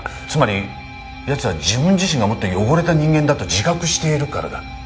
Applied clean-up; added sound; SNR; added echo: none; none; none; none.